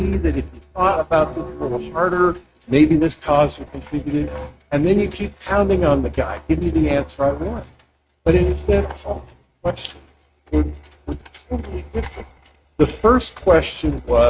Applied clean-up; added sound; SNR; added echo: neural mask model RNNoise.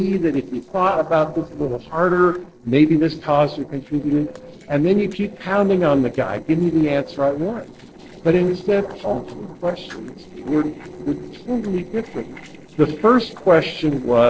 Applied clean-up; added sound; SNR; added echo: neural separator model SepFormer DNS4.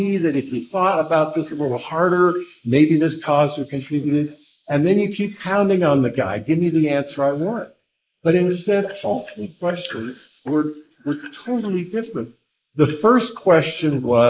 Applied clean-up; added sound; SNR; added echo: neural mask model Resemble Enhance denoiser.